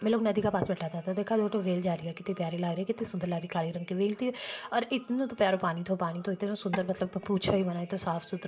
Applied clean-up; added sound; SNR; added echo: none; Tap / Wood; 10 dB; reverberation time 0.3 s.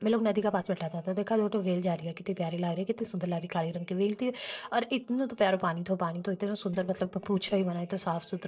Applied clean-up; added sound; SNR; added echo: neural separator model SepFormer DNS4.